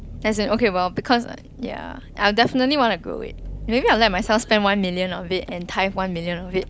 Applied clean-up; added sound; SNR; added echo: none; Engine; 16 dB; none.